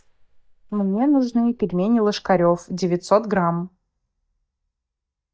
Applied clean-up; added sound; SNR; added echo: neural mask model DeepFilterNet 3.